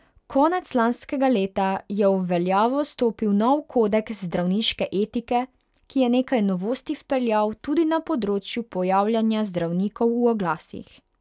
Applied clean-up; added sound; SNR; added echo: none; none; none; none.